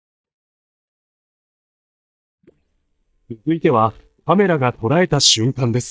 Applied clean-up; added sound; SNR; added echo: neural mask model DeepFilterNet 3.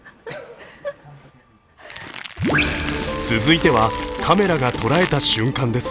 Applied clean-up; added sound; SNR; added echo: none; Crackle + Respiratory sounds; 10 dB; none.